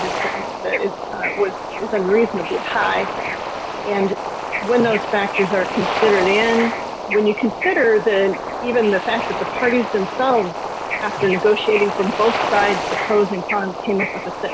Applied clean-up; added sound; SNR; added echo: none; Bird / Ocean; 5 dB; none.